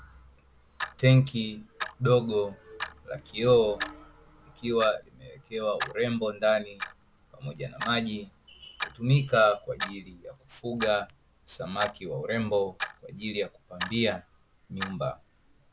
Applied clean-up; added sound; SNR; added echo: none; Clock; 13 dB; none.